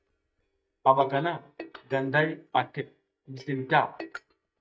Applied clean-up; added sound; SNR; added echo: neural mask model DeepFilterNet 3.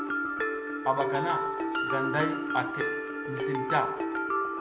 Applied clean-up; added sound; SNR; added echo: none; Mallet percussion; -3 dB; reverberation time 0.8 s.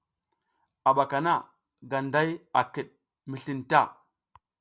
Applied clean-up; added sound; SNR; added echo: none; none; none; none.